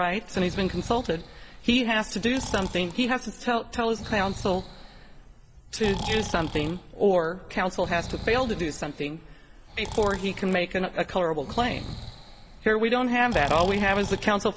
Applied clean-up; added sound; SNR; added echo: none; Breathing; 12 dB; none.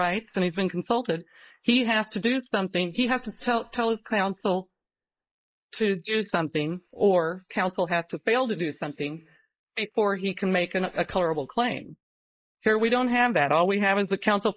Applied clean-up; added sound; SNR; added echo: neural mask model Resemble Enhance denoiser.